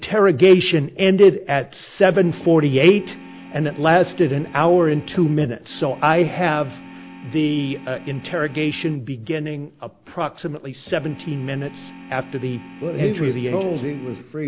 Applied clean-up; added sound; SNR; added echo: none; Organ; 19 dB; none.